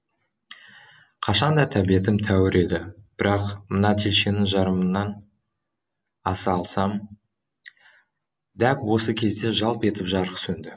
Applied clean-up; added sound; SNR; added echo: none; none; none; none.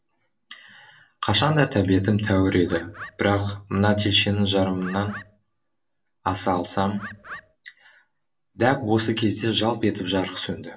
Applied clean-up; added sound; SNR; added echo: none; Bird; 15 dB; reverberation time 0.2 s.